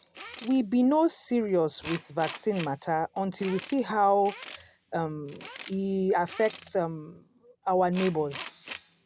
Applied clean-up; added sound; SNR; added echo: none; Tools; 15 dB; none.